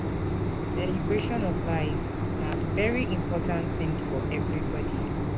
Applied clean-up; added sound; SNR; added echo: none; Mechanisms; -5 dB; none.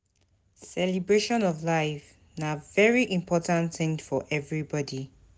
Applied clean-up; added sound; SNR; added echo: none; none; none; none.